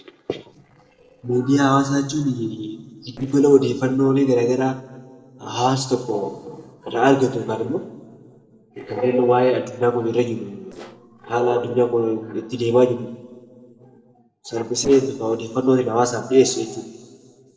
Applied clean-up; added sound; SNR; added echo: neural separator model SepFormer DNS4.